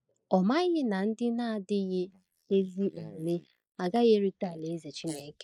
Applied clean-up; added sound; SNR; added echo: neural mask model Resemble Enhance denoiser.